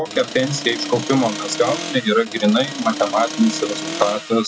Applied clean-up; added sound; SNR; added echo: none; Accelerating, revving, vroom; 9 dB; none.